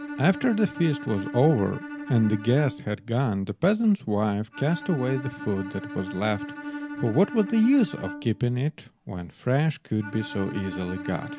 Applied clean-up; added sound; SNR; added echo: none; Bowed string instrument; 12 dB; none.